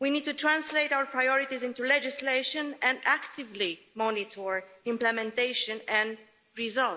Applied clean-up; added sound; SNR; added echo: none; none; none; none.